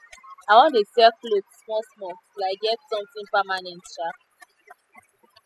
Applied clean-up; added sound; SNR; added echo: classical method spectral subtraction.